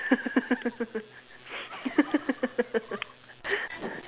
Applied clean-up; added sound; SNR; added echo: none; Fowl; 19 dB; none.